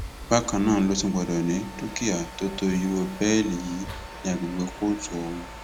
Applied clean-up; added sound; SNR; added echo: none; Mechanisms; 13 dB; none.